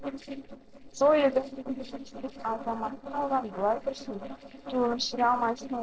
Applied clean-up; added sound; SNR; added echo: neural separator model SepFormer DNS4.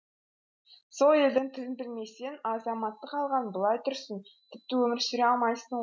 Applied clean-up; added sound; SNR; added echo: none; none; none; none.